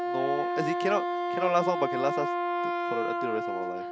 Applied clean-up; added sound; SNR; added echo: none; Wind instrument, woodwind instrument; -1 dB; none.